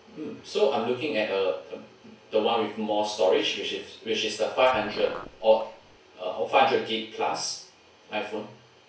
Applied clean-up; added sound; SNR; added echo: none; Car; 17 dB; reverberation time 0.3 s.